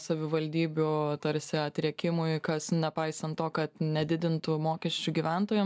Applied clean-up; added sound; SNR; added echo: none; none; none; none.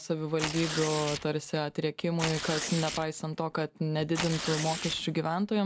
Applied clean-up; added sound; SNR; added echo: none; Tearing; 8 dB; none.